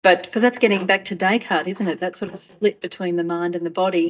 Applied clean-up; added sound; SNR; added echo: neural mask model DeepFilterNet 3.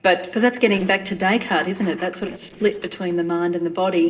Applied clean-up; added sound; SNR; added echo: neural separator model SepFormer DNS4.